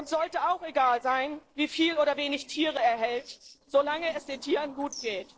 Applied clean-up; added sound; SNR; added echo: neural separator model SepFormer DNS4.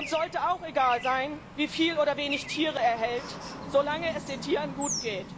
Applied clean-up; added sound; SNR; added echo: none; Traffic noise, roadway noise / Bird; 10 dB; none.